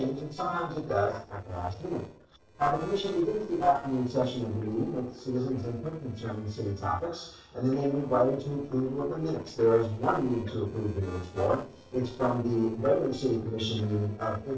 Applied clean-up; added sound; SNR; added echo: neural separator model SepFormer DNS4.